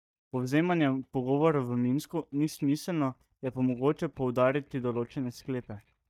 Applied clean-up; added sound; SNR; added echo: neural mask model DeepFilterNet 3.